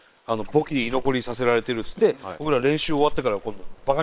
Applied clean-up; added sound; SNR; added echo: neural separator model SepFormer WHAM!.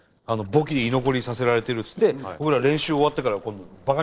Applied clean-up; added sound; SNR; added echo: neural separator model SepFormer DNS4.